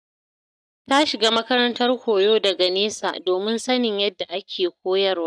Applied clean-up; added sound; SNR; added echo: neural mask model DeepFilterNet 3.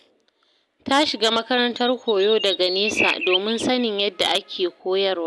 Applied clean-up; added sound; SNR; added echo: none; Chirp, tweet; 7 dB; none.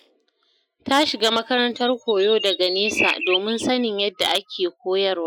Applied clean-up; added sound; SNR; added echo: classical method Wiener filter.